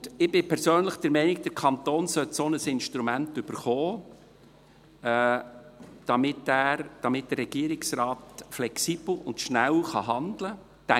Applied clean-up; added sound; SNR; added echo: none; none; none; none.